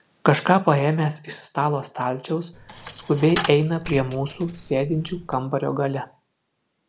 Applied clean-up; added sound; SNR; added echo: none; Coin (dropping); 12 dB; none.